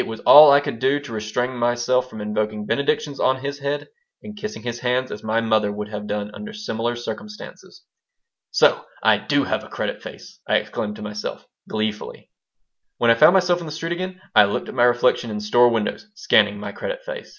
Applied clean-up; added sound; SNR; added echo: none; none; none; none.